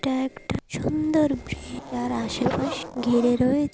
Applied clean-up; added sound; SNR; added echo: none; Zipper (clothing); 12 dB; none.